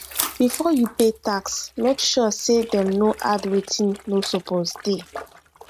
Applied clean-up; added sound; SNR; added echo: neural mask model RNNoise.